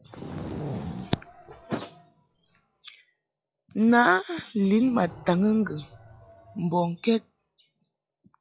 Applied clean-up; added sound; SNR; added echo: classical method log-MMSE.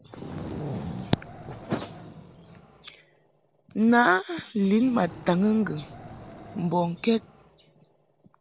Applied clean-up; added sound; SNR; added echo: none; Wild animals; 18 dB; none.